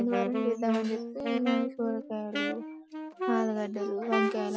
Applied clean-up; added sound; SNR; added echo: none; Wind instrument, woodwind instrument; 2 dB; none.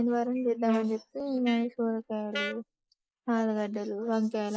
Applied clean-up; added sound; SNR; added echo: neural mask model Resemble Enhance denoiser.